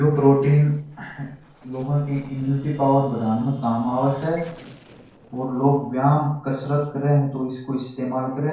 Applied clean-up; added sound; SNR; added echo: neural separator model SepFormer DNS4.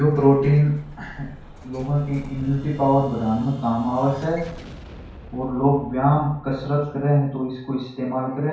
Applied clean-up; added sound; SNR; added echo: none; Explosion; 18 dB; reverberation time 0.5 s.